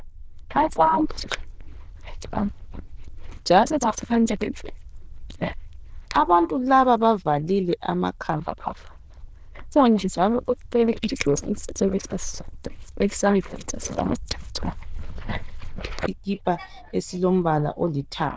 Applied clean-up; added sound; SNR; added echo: neural diffusion model UNIVERSE++.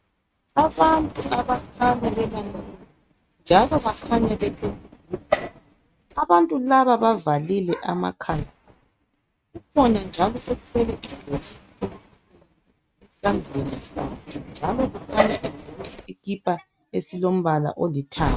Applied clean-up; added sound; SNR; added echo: neural mask model RNNoise.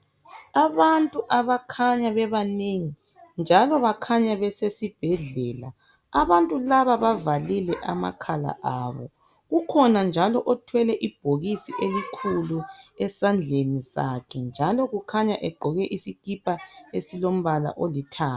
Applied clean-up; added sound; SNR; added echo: none; none; none; none.